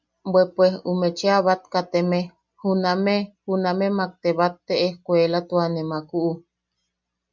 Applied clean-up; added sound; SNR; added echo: none; none; none; none.